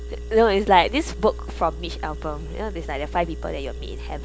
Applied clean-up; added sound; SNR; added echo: none; Engine; 9 dB; none.